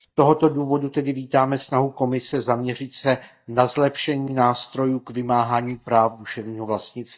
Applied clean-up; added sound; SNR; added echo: neural mask model DeepFilterNet 3.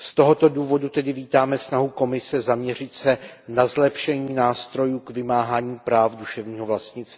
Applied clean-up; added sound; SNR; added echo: none; none; none; none.